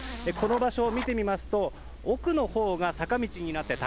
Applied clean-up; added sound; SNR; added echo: none; Zipper (clothing) + Writing; 10 dB; none.